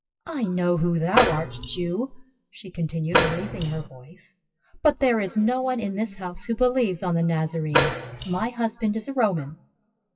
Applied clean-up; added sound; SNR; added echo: classical method WPE with log-MMSE.